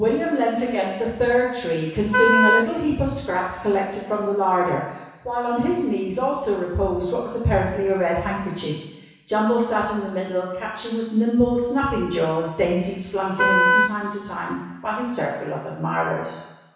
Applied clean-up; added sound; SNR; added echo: none; Wind instrument, woodwind instrument; -2 dB; reverberation time 1.1 s.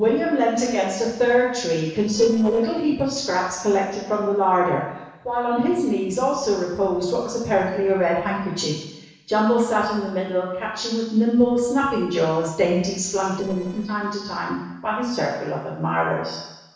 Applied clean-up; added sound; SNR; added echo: neural separator model SepFormer DNS4.